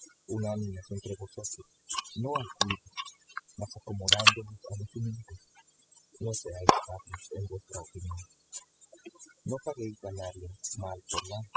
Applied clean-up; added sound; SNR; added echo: classical method spectral subtraction.